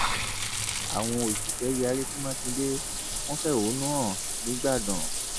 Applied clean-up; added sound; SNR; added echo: none; Bathtub (filling or washing) / Water; -2 dB; none.